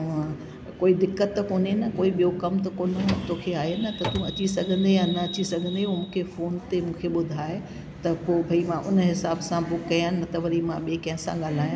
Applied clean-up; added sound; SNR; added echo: none; Drawer open or close; 9 dB; none.